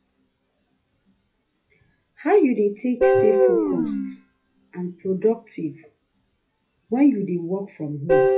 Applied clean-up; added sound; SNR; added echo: classical method WPE with log-MMSE.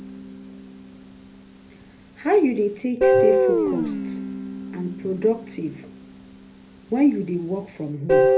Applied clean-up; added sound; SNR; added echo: none; Guitar; -1 dB; reverberation time 0.3 s.